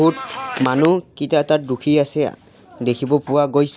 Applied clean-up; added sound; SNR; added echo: none; none; none; none.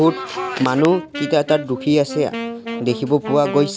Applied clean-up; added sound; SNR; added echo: none; Wind instrument, woodwind instrument; 11 dB; none.